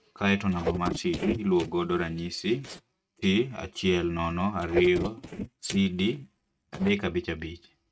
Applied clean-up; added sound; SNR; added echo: neural mask model RNNoise.